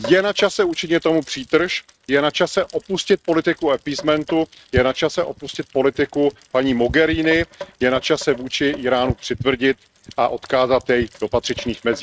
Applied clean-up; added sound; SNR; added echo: neural mask model RNNoise.